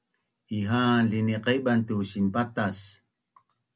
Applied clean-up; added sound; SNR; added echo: none; none; none; none.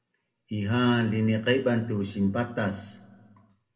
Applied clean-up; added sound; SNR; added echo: none; none; none; reverberation time 1.4 s.